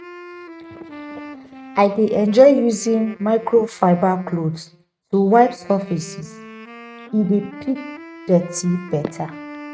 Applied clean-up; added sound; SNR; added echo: neural mask model RNNoise.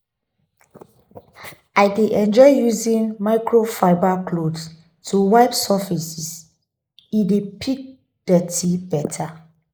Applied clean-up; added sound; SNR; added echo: neural mask model Resemble Enhance denoiser.